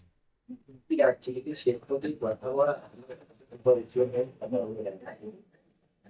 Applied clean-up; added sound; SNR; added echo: neural mask model DeepFilterNet 3.